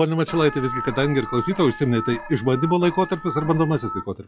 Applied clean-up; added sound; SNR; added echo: classical method log-MMSE.